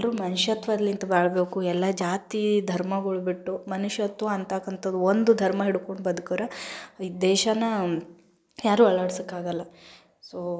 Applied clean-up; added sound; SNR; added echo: neural mask model Resemble Enhance denoiser.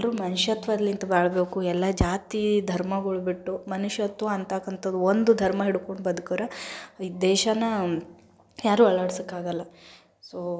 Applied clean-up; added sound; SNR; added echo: none; none; none; none.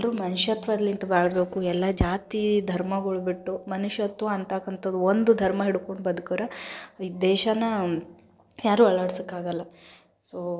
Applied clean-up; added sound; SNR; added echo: neural separator model SepFormer DNS4.